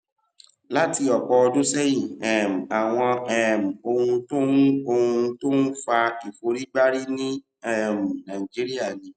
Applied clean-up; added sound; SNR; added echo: none; none; none; none.